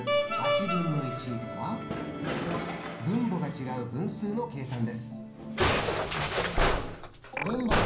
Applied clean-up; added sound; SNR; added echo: none; Musical instrument; -3 dB; reverberation time 0.6 s.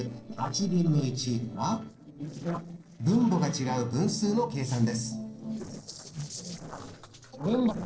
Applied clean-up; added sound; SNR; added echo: neural separator model SepFormer DNS4.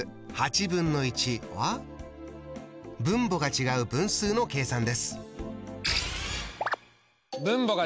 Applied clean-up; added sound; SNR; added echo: none; none; none; none.